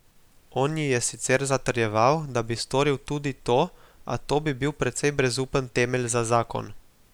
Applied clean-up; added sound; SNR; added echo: none; none; none; none.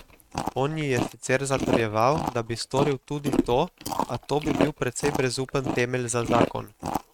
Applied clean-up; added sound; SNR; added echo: neural mask model RNNoise.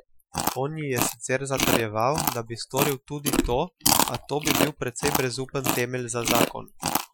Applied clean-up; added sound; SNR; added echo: classical method Wiener filter.